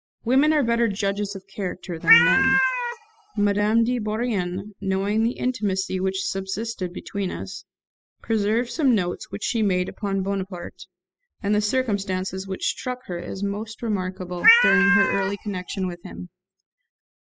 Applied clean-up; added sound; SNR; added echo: classical method spectral subtraction.